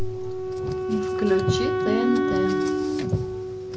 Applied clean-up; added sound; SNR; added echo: none; Car + Wind instrument, woodwind instrument; -4 dB; none.